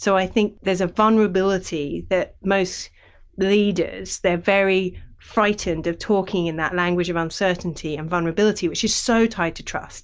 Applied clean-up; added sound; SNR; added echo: none; none; none; none.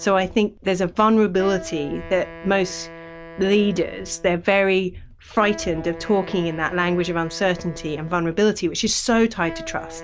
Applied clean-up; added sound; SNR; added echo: none; Wind instrument, woodwind instrument; 17 dB; none.